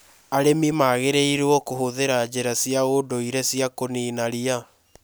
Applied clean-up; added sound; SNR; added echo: none; none; none; none.